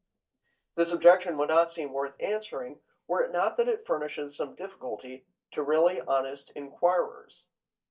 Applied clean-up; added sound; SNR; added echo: neural mask model DeepFilterNet 3.